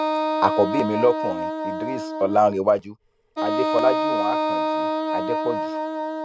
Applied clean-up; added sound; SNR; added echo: none; Wind instrument, woodwind instrument; 0 dB; none.